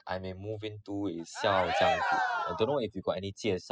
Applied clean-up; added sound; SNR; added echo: classical method spectral subtraction.